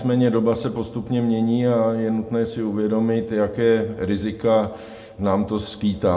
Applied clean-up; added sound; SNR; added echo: none; none; none; reverberation time 0.7 s.